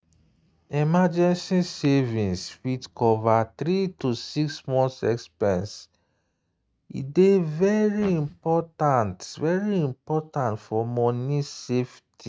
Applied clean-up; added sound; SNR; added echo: neural mask model RNNoise.